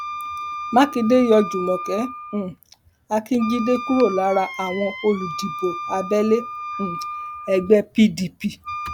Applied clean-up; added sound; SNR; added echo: none; Wind instrument, woodwind instrument; 10 dB; none.